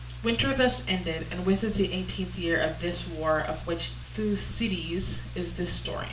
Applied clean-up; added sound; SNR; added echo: none; Bathtub (filling or washing); 19 dB; reverberation time 0.4 s.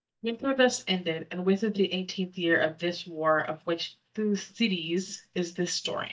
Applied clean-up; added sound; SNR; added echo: neural mask model DeepFilterNet 3.